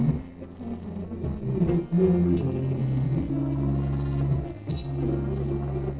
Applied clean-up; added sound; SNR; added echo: neural separator model SepFormer DNS4.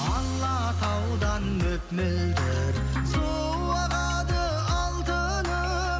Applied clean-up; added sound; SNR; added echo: none; none; none; none.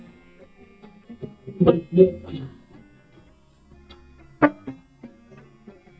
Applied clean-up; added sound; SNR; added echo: neural mask model DeepFilterNet 3.